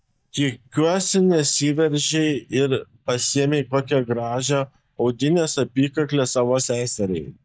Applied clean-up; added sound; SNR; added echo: neural mask model DeepFilterNet 3.